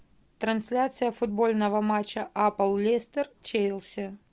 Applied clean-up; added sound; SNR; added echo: none; none; none; none.